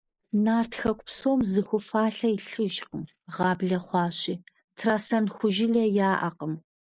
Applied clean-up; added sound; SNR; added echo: neural mask model Resemble Enhance denoiser.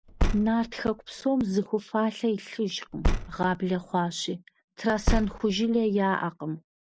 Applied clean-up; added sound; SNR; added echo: none; Car; 1 dB; none.